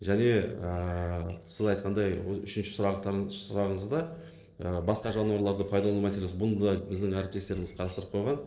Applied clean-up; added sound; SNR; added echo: neural separator model SepFormer DNS4.